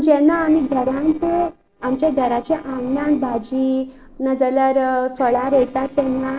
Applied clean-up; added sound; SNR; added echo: neural separator model SepFormer DNS4.